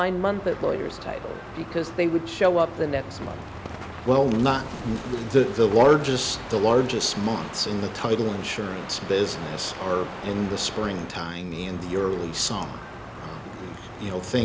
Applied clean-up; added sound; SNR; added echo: none; Crow; 12 dB; none.